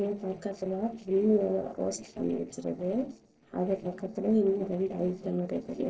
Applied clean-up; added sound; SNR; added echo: neural separator model SepFormer DNS4.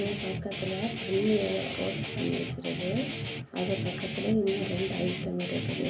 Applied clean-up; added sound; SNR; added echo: none; Guitar; 4 dB; reverberation time 0.3 s.